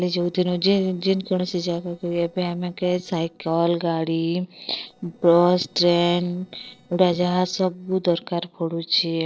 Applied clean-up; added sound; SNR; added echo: neural separator model SepFormer DNS4.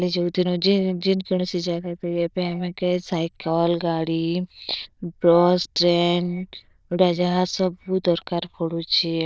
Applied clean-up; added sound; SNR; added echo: neural diffusion model UNIVERSE++.